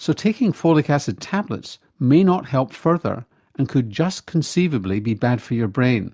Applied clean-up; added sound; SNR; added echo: none; none; none; none.